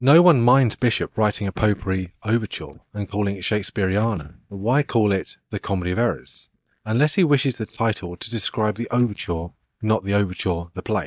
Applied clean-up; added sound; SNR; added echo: neural mask model DeepFilterNet 3.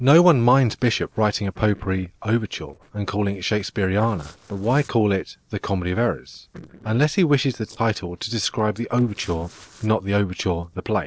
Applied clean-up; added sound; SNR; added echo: neural separator model SepFormer DNS4.